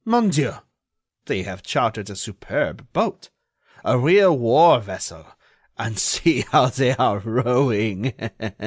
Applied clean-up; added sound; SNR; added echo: none; none; none; none.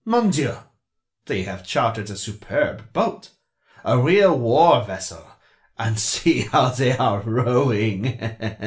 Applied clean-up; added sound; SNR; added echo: none; none; none; reverberation time 0.3 s.